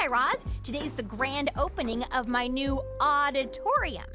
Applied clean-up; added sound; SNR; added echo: none; none; none; none.